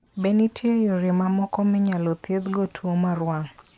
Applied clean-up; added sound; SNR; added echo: none; none; none; none.